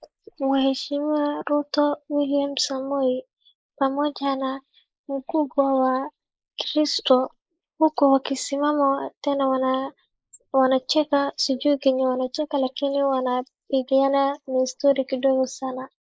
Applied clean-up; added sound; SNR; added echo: neural mask model Resemble Enhance denoiser.